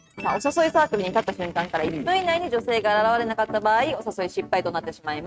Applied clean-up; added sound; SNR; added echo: neural mask model RNNoise.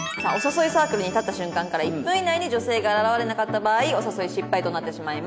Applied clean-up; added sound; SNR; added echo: none; none; none; none.